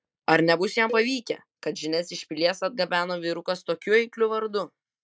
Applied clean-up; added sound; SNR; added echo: neural mask model DeepFilterNet 3.